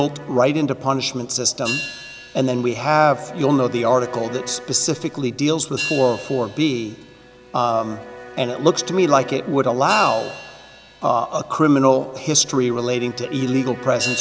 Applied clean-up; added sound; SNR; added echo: none; Bowed string instrument + Hi-hat; 14 dB; none.